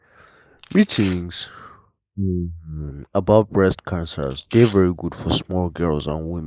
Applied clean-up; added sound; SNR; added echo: neural mask model Resemble Enhance denoiser.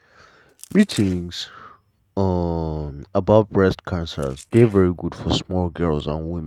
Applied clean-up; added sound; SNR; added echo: neural mask model RNNoise.